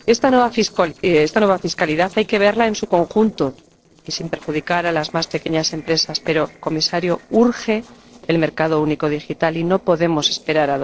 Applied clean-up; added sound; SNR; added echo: neural separator model SepFormer DNS4.